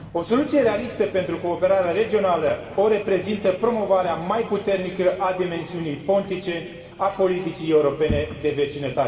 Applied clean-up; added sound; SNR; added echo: none; Sliding door; 17 dB; reverberation time 1.9 s.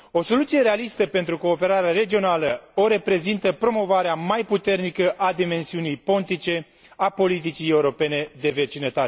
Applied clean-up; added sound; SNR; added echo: none; none; none; none.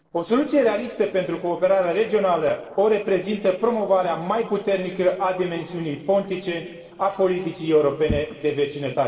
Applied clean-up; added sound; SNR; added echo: neural separator model SepFormer DNS4.